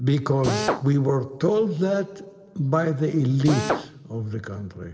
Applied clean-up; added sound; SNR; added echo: none; Drill; 9 dB; reverberation time 1.5 s.